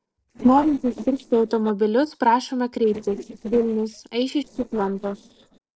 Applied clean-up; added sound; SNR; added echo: neural separator model SepFormer DNS4.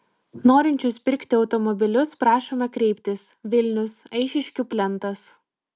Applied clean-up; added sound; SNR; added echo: none; none; none; none.